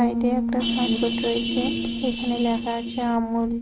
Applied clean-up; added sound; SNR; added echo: neural mask model RNNoise.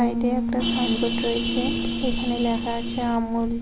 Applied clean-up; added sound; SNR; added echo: none; Bass guitar + Vehicle horn, car horn, honking; 0 dB; none.